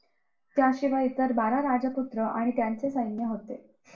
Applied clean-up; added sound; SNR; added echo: none; none; none; reverberation time 0.3 s.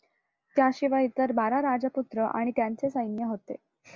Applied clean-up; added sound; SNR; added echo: none; none; none; none.